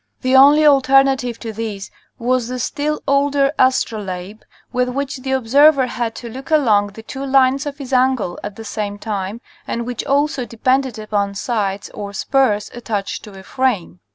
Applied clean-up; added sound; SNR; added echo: none; none; none; none.